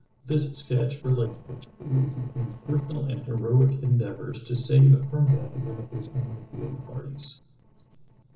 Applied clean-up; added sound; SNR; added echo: neural separator model SepFormer DNS4.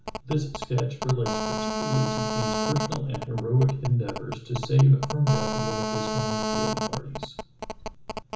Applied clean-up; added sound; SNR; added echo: none; Telephone; 4 dB; reverberation time 0.7 s.